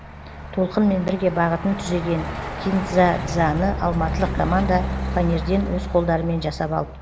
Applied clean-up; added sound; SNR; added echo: none; Truck; 6 dB; none.